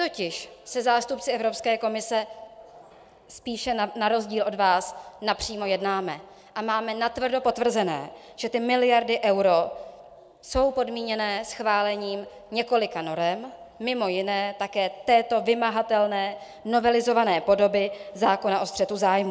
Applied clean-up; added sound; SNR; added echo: none; none; none; none.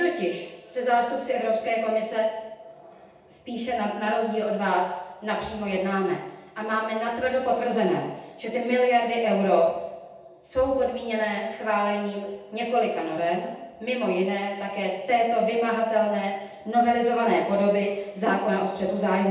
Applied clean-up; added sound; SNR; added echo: none; none; none; reverberation time 0.8 s.